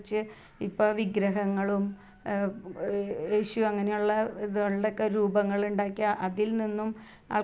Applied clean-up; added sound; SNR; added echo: none; none; none; none.